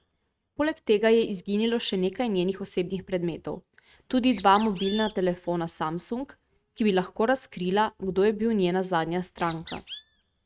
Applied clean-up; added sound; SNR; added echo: neural mask model RNNoise.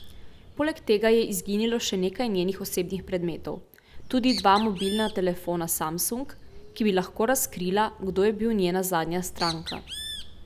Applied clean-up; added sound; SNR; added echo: none; Bird; 14 dB; none.